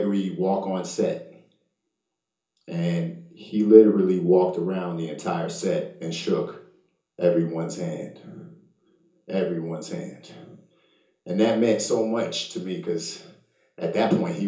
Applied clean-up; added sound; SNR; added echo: none; none; none; reverberation time 0.6 s.